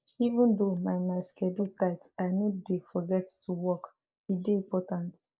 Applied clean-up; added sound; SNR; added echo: neural mask model Resemble Enhance denoiser.